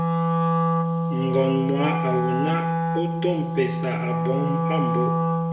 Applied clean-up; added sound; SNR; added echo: none; Wind instrument, woodwind instrument; -4 dB; reverberation time 0.8 s.